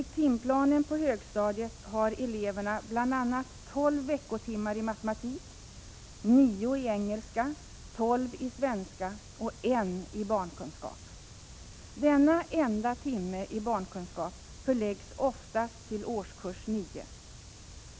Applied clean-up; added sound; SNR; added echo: none; none; none; none.